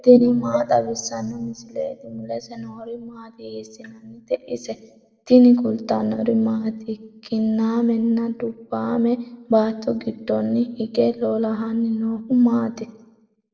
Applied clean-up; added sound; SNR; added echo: none; none; none; reverberation time 0.9 s.